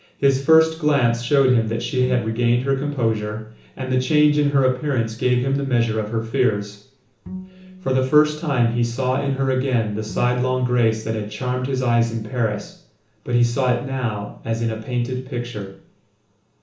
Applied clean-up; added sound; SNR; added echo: none; Bowed string instrument; 19 dB; reverberation time 0.8 s.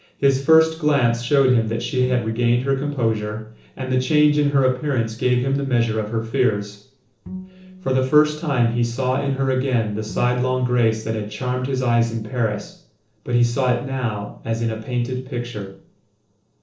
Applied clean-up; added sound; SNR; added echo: neural separator model SepFormer DNS4.